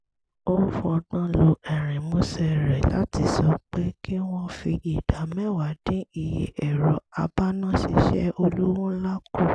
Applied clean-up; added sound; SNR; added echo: none; none; none; none.